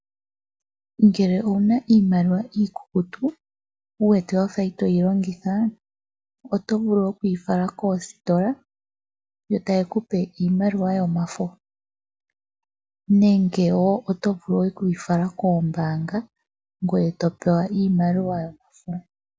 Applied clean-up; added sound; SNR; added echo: none; none; none; none.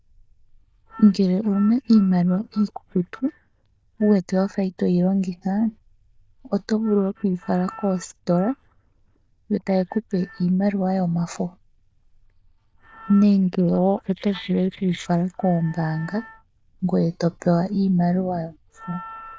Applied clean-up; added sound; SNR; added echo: neural diffusion model UNIVERSE++.